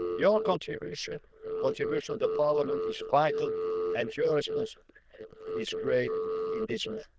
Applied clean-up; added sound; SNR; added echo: neural diffusion model UNIVERSE++.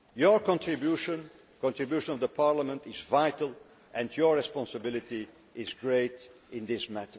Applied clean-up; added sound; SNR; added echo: none; none; none; none.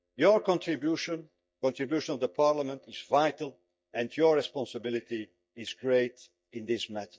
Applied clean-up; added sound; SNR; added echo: neural mask model DeepFilterNet 3.